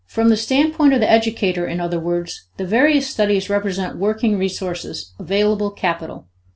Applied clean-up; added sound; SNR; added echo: none; none; none; none.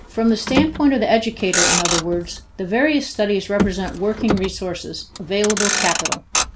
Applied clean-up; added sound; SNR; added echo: none; Motor vehicle (road); 3 dB; none.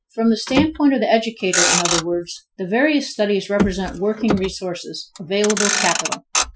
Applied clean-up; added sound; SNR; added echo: classical method Wiener filter.